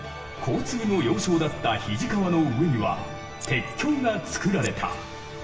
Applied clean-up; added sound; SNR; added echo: none; Scissors; 18 dB; reverberation time 1.0 s.